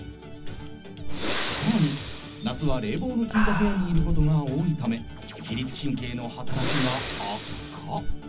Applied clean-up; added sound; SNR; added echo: none; Breathing; 2 dB; reverberation time 0.4 s.